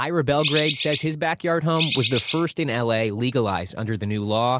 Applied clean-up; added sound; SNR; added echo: none; Bird; -5 dB; none.